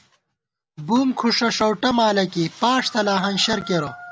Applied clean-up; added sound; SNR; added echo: none; none; none; none.